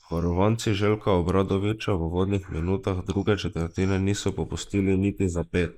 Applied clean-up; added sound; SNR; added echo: neural mask model Resemble Enhance denoiser.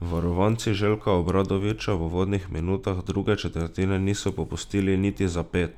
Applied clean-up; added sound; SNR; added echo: none; none; none; none.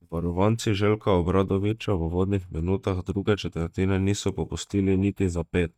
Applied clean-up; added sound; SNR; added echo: neural mask model DeepFilterNet 3.